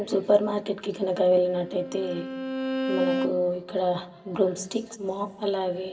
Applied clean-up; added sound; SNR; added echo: none; Bowed string instrument; 6 dB; reverberation time 2.0 s.